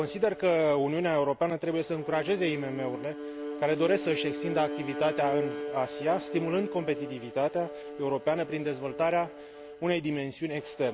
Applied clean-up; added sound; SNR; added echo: none; Bowed string instrument; 9 dB; none.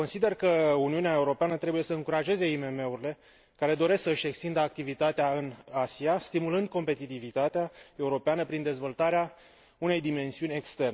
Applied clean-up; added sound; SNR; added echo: none; none; none; none.